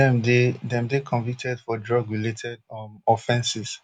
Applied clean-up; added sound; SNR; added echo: none; none; none; none.